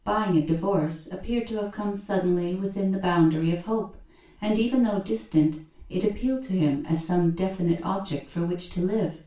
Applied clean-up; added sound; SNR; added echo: none; none; none; reverberation time 0.3 s.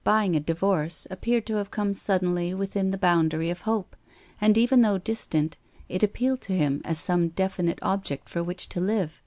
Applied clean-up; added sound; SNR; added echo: none; none; none; none.